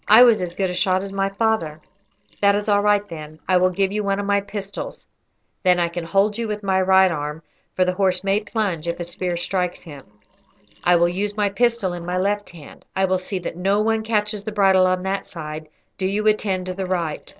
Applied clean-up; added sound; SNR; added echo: neural separator model SepFormer DNS4.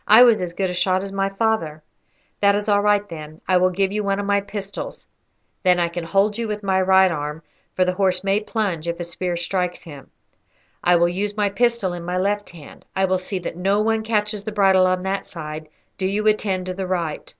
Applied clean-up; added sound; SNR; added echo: none; none; none; none.